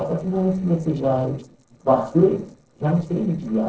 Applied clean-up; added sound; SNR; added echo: neural separator model SepFormer DNS4.